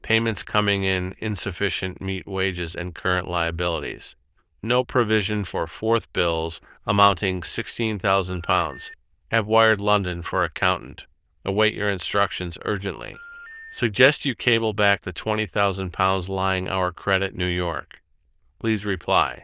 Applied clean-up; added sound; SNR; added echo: neural diffusion model UNIVERSE++.